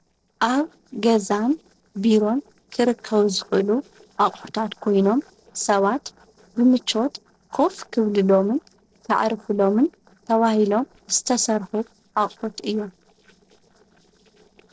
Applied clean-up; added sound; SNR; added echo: neural separator model SepFormer DNS4.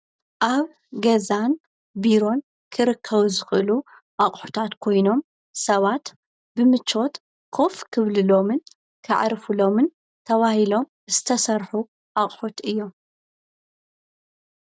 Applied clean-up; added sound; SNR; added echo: none; none; none; none.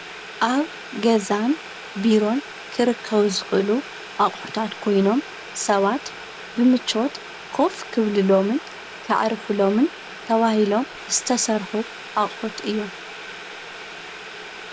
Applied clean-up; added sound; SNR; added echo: none; Boiling; 14 dB; none.